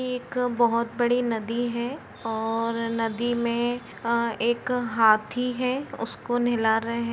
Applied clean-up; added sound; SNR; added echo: none; none; none; none.